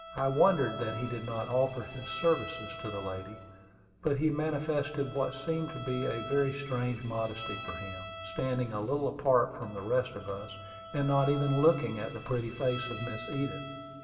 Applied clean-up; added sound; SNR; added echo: none; Bowed string instrument; 13 dB; reverberation time 1.7 s.